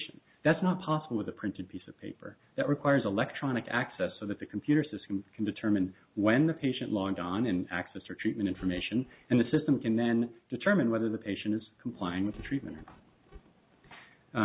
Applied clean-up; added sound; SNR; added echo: none; none; none; none.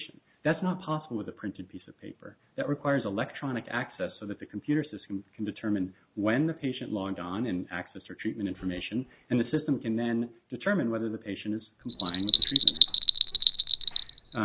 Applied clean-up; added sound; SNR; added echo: none; Bell; -3 dB; none.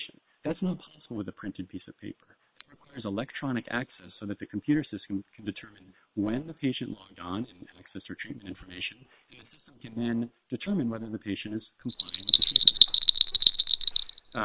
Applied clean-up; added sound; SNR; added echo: neural separator model SepFormer WHAM!.